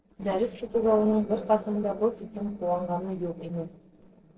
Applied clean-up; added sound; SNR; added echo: neural separator model SepFormer DNS4.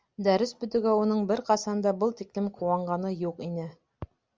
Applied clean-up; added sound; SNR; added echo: none; none; none; none.